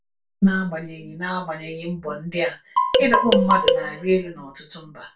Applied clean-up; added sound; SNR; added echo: none; Marimba, xylophone; -5 dB; reverberation time 0.2 s.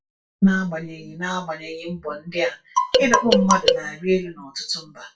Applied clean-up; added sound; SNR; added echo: classical method WPE with log-MMSE.